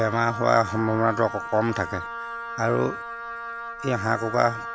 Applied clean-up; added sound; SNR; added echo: none; Wind instrument, woodwind instrument; 9 dB; none.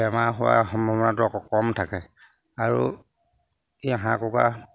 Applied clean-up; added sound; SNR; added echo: none; none; none; none.